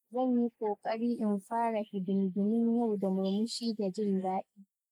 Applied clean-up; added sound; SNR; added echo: neural mask model Resemble Enhance denoiser.